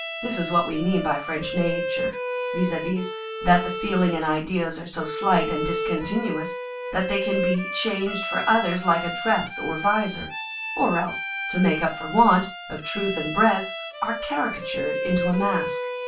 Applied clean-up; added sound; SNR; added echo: none; Bowed string instrument; 6 dB; reverberation time 0.2 s.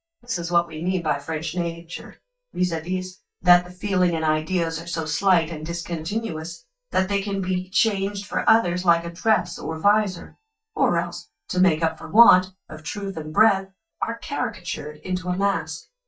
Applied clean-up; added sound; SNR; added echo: neural mask model DeepFilterNet 3.